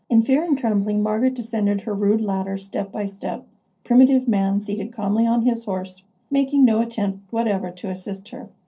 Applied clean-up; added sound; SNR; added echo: neural separator model SepFormer DNS4.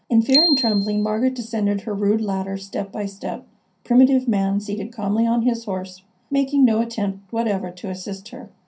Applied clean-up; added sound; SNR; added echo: none; Bicycle bell; 3 dB; reverberation time 0.3 s.